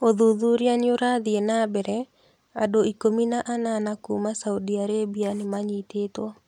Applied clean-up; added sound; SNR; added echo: none; none; none; none.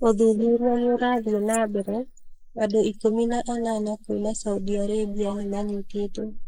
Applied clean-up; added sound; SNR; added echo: neural mask model Resemble Enhance denoiser.